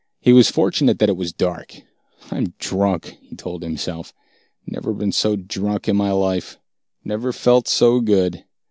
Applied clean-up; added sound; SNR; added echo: none; none; none; none.